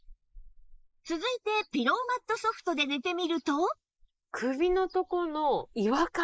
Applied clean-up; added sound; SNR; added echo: neural mask model Resemble Enhance denoiser.